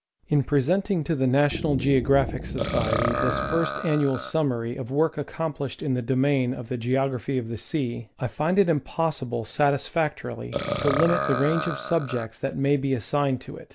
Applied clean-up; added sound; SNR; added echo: none; Wind instrument, woodwind instrument + Burping, eructation; 5 dB; none.